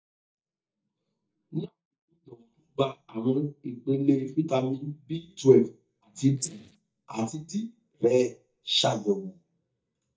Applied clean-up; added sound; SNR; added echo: neural mask model DeepFilterNet 3.